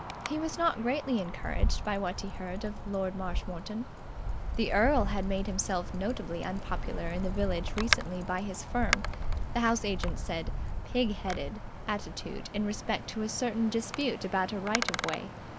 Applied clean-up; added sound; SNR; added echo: none; Wind; 1 dB; none.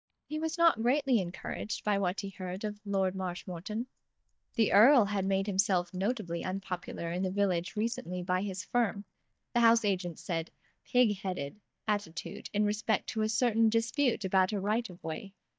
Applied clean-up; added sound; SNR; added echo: neural mask model DeepFilterNet 3.